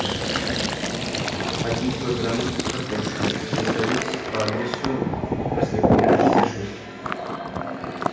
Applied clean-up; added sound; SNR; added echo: none; Fill (with liquid); -5 dB; reverberation time 0.9 s.